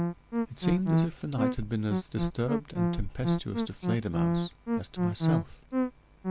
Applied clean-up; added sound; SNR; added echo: none; Musical instrument; -4 dB; none.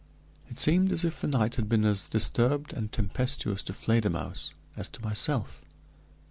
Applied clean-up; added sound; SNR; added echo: none; none; none; none.